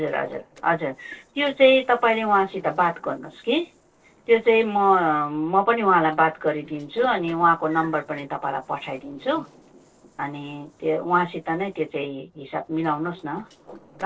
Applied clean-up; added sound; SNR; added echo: neural separator model SepFormer DNS4.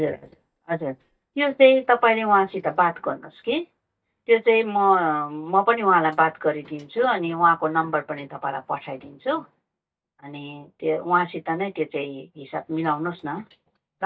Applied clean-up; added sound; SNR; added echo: neural mask model DeepFilterNet 3.